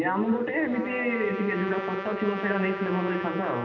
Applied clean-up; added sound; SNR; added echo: none; Trumpet; 10 dB; reverberation time 2.2 s.